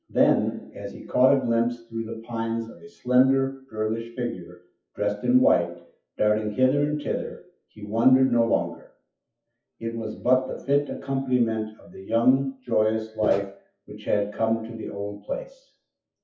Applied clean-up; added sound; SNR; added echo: classical method WPE with log-MMSE.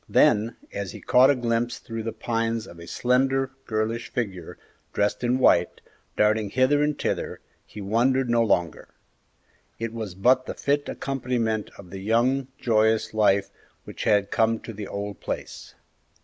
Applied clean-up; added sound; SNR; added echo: none; none; none; none.